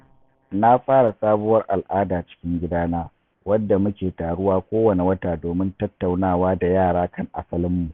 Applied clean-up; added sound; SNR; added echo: none; none; none; none.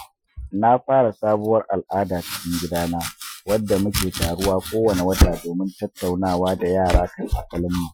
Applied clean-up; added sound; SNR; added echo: classical method Wiener filter.